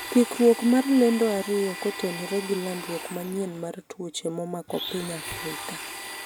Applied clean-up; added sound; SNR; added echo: none; Domestic sounds, home sounds; 12 dB; none.